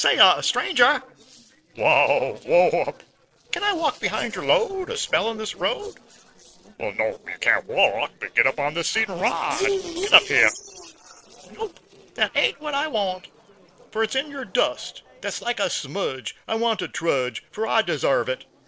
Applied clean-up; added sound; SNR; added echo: neural separator model SepFormer DNS4.